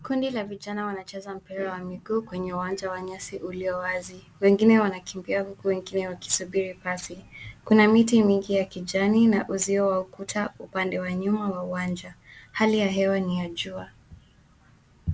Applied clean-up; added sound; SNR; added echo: none; none; none; none.